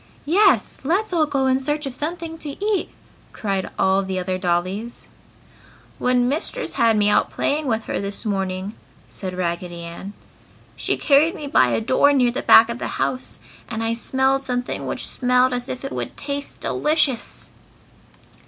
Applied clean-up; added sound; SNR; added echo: none; none; none; none.